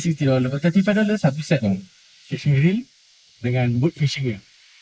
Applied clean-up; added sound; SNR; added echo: neural mask model Resemble Enhance denoiser.